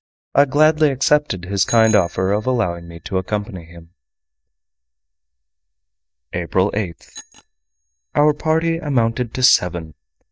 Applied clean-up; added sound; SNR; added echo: neural mask model DeepFilterNet 3.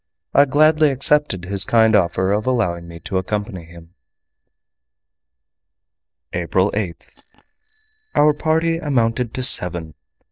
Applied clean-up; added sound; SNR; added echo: neural separator model SepFormer DNS4.